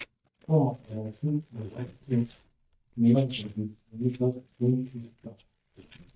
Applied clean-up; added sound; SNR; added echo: neural mask model DeepFilterNet 3.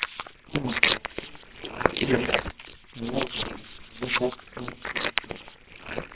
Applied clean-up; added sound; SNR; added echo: neural separator model SepFormer WHAMR!.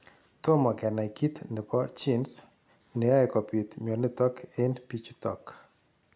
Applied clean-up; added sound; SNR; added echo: none; none; none; none.